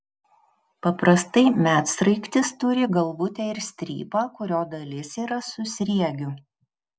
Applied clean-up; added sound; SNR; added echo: none; none; none; none.